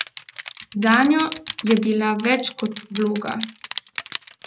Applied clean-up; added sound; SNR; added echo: none; Crushing; 7 dB; none.